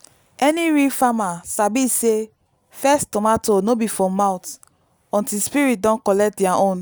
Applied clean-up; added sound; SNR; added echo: none; none; none; none.